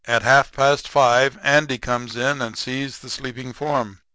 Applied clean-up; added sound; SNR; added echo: none; none; none; none.